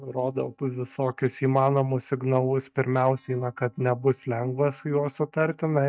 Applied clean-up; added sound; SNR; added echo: neural mask model DeepFilterNet 3.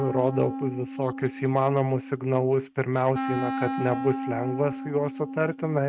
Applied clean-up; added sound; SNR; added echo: neural mask model RNNoise.